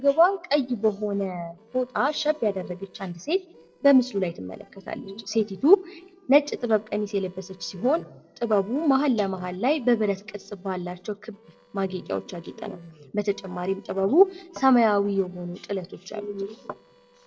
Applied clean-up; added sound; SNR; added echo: neural separator model SepFormer DNS4.